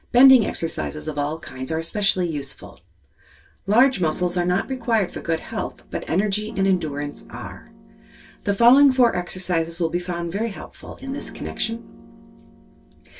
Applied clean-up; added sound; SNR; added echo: none; Piano; 17 dB; reverberation time 0.1 s.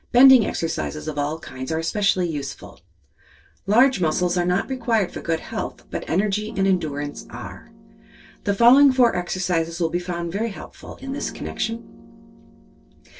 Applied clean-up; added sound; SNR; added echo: neural separator model SepFormer DNS4.